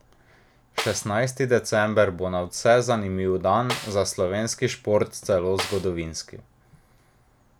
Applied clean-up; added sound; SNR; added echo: none; Snare drum; 12 dB; none.